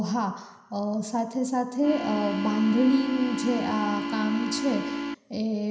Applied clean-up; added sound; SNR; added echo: none; Organ; 4 dB; reverberation time 0.9 s.